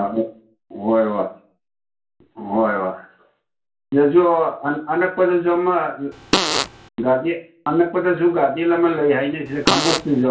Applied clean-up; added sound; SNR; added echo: none; Fart; 1 dB; reverberation time 0.3 s.